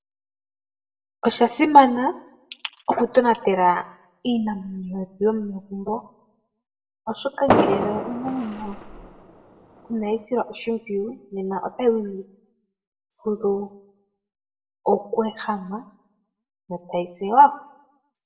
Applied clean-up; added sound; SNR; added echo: none; Fireworks; 2 dB; reverberation time 0.5 s.